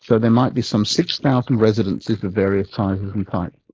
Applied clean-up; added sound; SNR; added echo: neural mask model Resemble Enhance denoiser.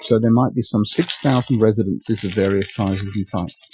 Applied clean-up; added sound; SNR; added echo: classical method Wiener filter.